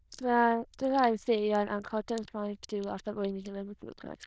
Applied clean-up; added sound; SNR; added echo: neural diffusion model UNIVERSE++.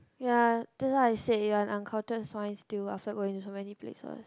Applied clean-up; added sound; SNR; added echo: none; none; none; none.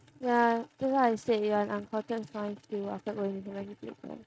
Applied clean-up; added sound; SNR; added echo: neural mask model RNNoise.